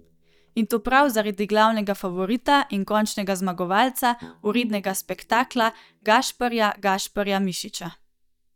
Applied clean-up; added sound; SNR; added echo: neural mask model DeepFilterNet 3.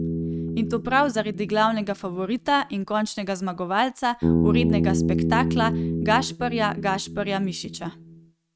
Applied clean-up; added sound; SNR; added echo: neural mask model RNNoise.